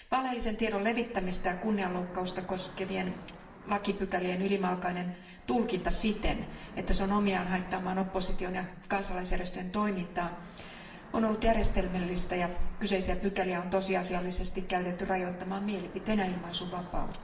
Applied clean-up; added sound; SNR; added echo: none; Fixed-wing aircraft, airplane; 19 dB; reverberation time 1.3 s.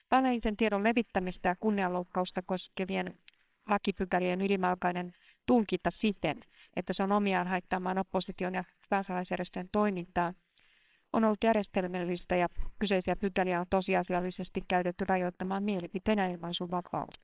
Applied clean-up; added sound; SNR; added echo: neural separator model SepFormer WHAMR!.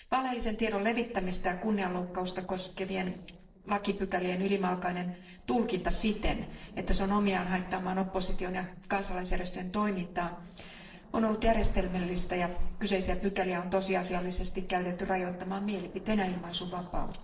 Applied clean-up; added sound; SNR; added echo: neural separator model SepFormer DNS4.